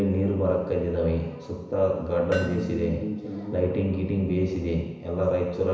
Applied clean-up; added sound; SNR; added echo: none; Hammer; 17 dB; reverberation time 1.0 s.